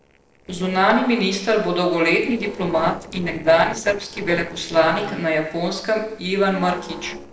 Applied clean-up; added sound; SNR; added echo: neural separator model SepFormer DNS4.